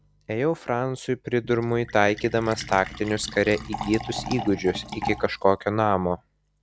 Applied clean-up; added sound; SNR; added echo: none; Fill (with liquid); 13 dB; none.